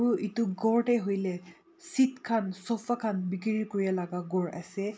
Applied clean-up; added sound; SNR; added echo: none; none; none; none.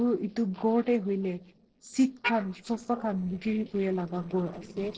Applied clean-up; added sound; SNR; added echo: neural separator model SepFormer DNS4.